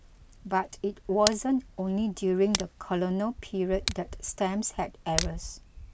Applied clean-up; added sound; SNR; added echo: none; Tick; 8 dB; none.